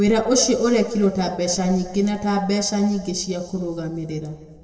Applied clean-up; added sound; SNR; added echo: neural separator model SepFormer DNS4.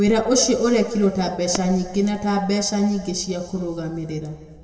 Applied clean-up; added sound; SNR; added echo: none; Fireworks; 15 dB; reverberation time 1.9 s.